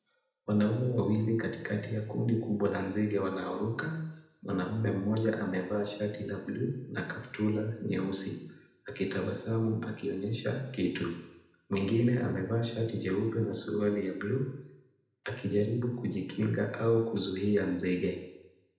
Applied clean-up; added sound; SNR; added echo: none; none; none; reverberation time 0.8 s.